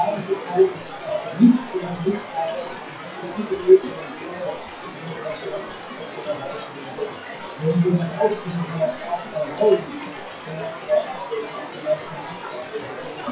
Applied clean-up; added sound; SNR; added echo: classical method WPE with log-MMSE.